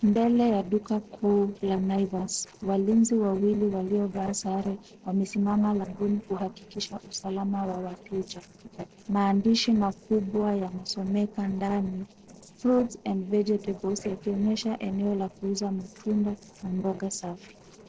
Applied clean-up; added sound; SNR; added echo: neural separator model SepFormer DNS4.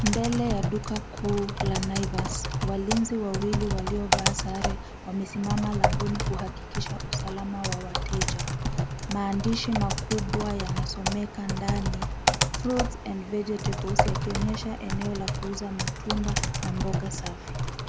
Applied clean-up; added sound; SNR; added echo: none; Typing; -2 dB; none.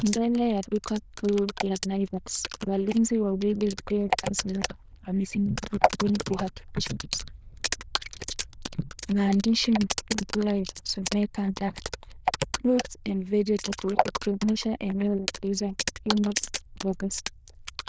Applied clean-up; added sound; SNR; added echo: neural diffusion model UNIVERSE++.